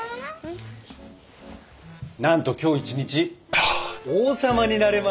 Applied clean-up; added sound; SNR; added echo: none; Breathing; -2 dB; none.